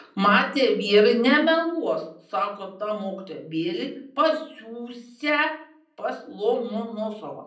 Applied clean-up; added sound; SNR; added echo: none; none; none; reverberation time 0.6 s.